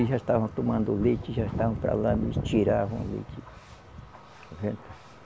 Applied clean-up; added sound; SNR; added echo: none; none; none; none.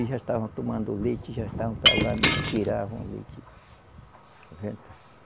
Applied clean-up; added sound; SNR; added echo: none; Shatter; -4 dB; none.